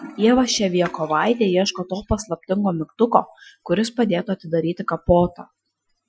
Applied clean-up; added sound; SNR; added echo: classical method Wiener filter.